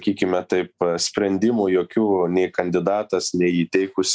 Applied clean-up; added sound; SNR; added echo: none; none; none; none.